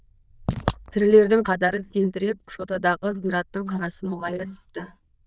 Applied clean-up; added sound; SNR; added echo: neural diffusion model UNIVERSE++.